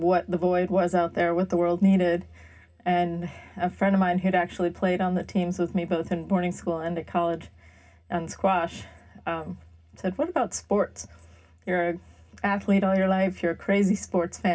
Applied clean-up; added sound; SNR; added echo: none; none; none; reverberation time 0.4 s.